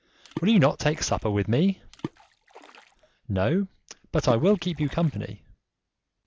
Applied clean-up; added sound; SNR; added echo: none; Water / Splash, splatter; 16 dB; none.